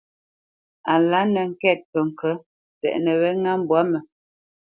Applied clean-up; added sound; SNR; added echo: none; none; none; none.